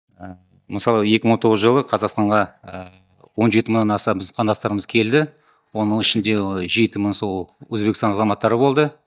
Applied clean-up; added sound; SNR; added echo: neural mask model DeepFilterNet 3.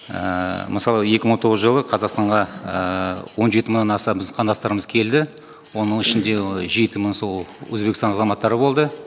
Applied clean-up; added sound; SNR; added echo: none; Bell; 7 dB; none.